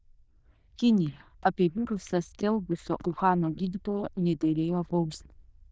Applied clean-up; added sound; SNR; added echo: neural diffusion model UNIVERSE++.